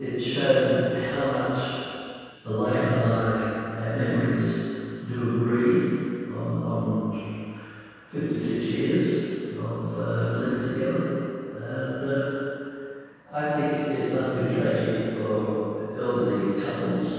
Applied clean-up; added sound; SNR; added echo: none; none; none; reverberation time 2.2 s.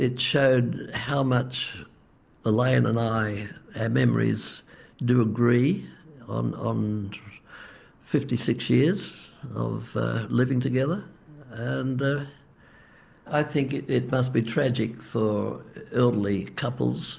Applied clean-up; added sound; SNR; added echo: none; none; none; none.